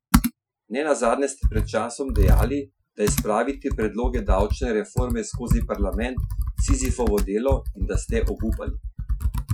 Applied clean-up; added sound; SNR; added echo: classical method Wiener filter.